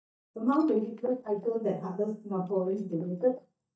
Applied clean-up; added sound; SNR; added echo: neural mask model DeepFilterNet 3.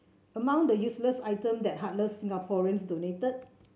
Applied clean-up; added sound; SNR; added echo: none; none; none; none.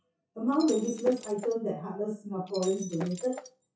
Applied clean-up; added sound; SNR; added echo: classical method WPE with log-MMSE.